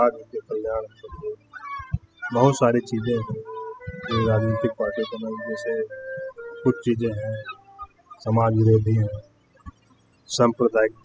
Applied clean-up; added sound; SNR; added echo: classical method spectral subtraction.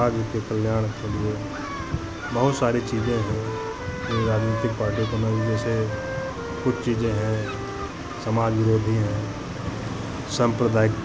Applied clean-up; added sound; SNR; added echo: none; Wind instrument, woodwind instrument + Gull, seagull; 10 dB; none.